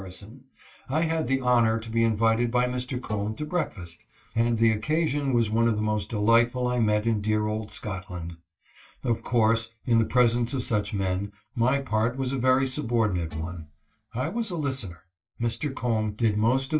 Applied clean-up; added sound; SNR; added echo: neural mask model DeepFilterNet 3.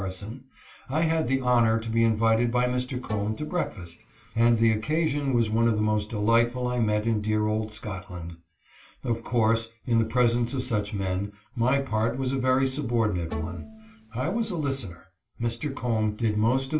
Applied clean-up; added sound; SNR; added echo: none; Bowed string instrument; 14 dB; reverberation time 0.2 s.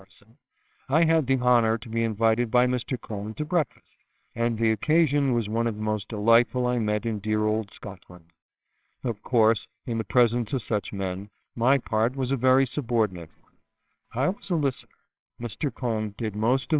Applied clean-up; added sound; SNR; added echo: neural separator model SepFormer WHAMR!.